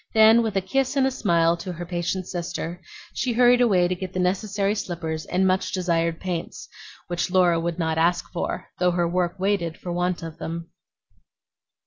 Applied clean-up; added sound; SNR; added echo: none; none; none; none.